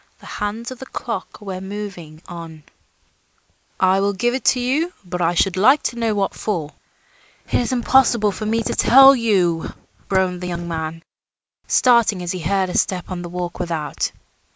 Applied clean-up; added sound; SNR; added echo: none; none; none; none.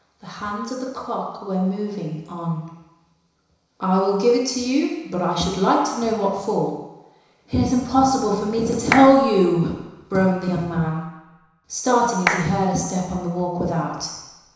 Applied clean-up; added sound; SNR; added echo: none; Clapping; 7 dB; reverberation time 1.0 s.